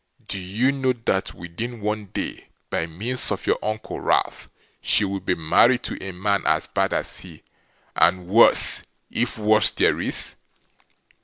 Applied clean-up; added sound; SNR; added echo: none; none; none; none.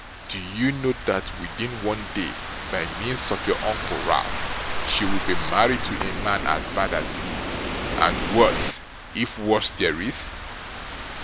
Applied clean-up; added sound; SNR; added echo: none; Rain / Thunderstorm; 3 dB; none.